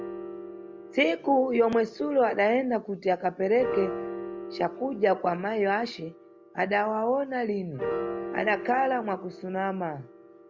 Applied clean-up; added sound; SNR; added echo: none; Piano; 11 dB; none.